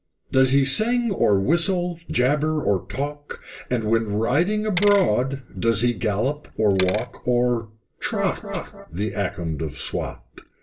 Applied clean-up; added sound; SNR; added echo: none; Bicycle; 13 dB; reverberation time 0.2 s.